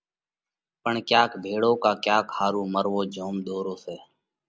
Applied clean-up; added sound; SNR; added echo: none; none; none; none.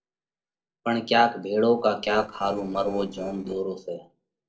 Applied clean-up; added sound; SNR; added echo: neural separator model SepFormer DNS4.